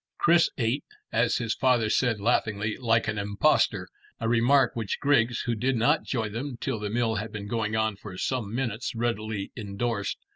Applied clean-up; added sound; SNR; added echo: none; none; none; none.